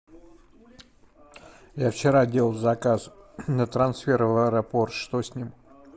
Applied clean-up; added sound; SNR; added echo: none; none; none; none.